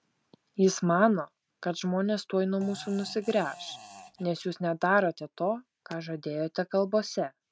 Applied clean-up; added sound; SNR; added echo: none; Fart; 19 dB; none.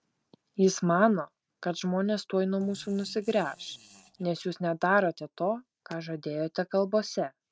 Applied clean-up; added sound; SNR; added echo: neural separator model SepFormer DNS4.